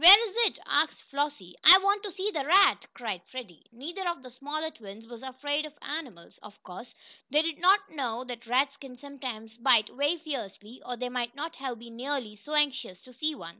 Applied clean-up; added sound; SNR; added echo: none; none; none; none.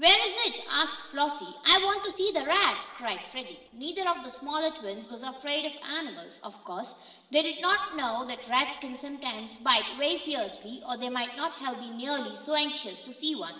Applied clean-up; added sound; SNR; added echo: neural separator model SepFormer DNS4.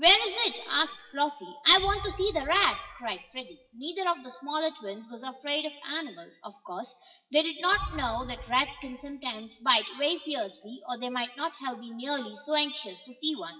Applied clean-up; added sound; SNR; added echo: classical method WPE with log-MMSE.